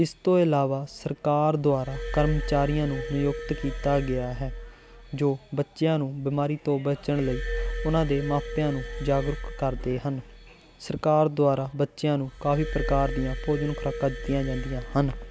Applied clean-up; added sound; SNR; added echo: none; Glass; 8 dB; none.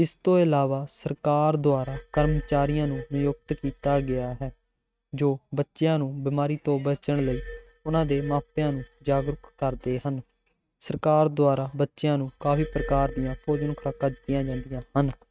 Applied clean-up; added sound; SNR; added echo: neural mask model RNNoise.